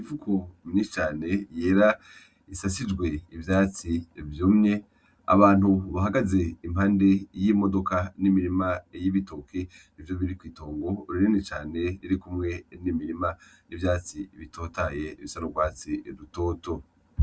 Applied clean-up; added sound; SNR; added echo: none; none; none; none.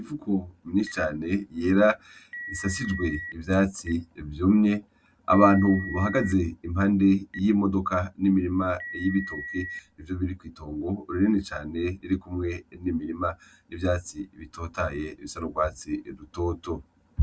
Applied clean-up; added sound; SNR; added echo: none; Telephone; 15 dB; none.